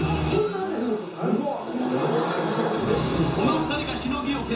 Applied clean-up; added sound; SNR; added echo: none; none; none; reverberation time 0.6 s.